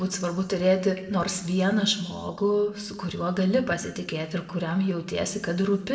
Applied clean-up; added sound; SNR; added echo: neural separator model SepFormer DNS4.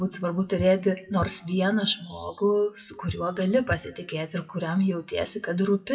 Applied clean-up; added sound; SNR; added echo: classical method WPE with log-MMSE.